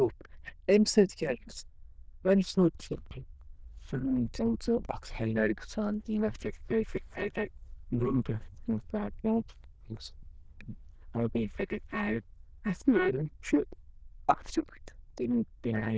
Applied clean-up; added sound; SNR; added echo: neural diffusion model UNIVERSE++.